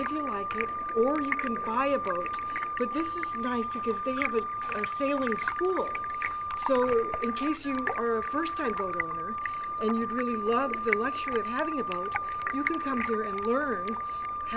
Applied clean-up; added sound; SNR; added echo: none; Stream + Wind instrument, woodwind instrument; 1 dB; none.